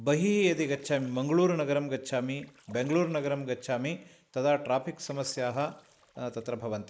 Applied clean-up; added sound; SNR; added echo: neural mask model Resemble Enhance denoiser.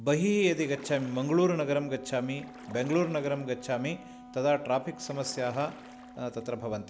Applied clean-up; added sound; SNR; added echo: none; Wind instrument, woodwind instrument + Splash, splatter; 17 dB; none.